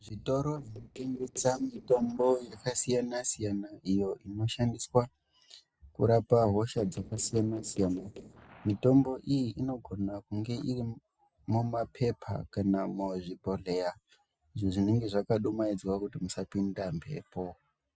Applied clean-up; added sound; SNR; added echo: neural separator model SepFormer DNS4.